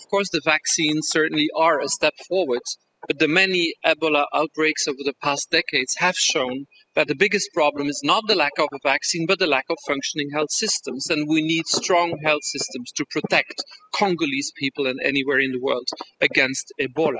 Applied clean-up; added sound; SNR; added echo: classical method spectral subtraction.